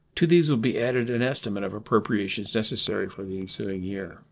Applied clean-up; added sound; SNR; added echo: neural separator model SepFormer DNS4.